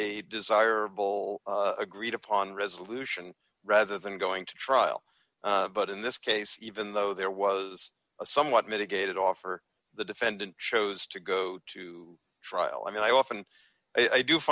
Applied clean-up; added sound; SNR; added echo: none; none; none; none.